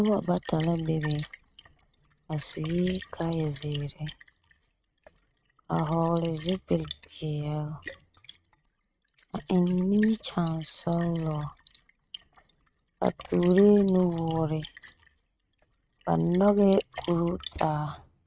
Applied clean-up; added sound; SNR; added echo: neural mask model RNNoise.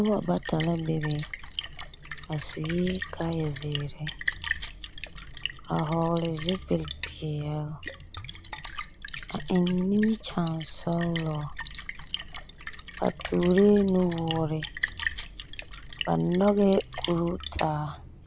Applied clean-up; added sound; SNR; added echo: none; Splash, splatter; 9 dB; none.